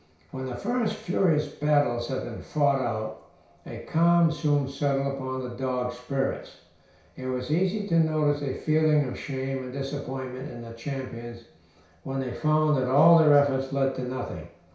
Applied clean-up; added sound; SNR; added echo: none; none; none; reverberation time 0.6 s.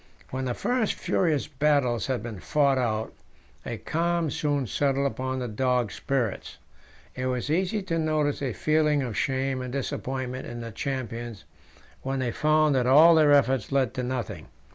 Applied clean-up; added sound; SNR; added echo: none; none; none; none.